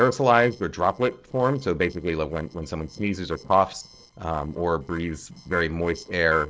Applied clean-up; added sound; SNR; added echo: neural separator model SepFormer DNS4.